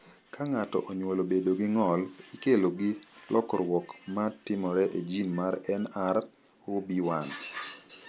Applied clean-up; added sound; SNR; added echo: none; none; none; none.